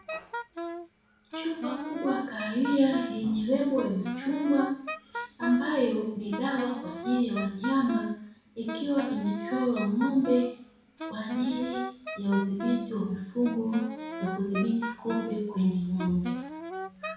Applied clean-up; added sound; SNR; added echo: none; Wind instrument, woodwind instrument; 9 dB; reverberation time 0.7 s.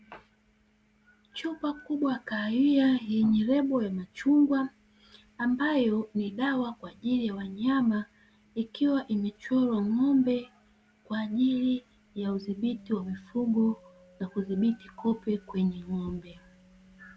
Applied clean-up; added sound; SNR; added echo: none; none; none; none.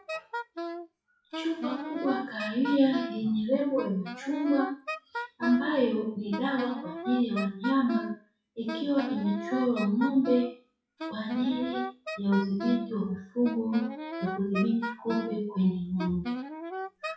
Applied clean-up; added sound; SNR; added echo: classical method WPE with log-MMSE.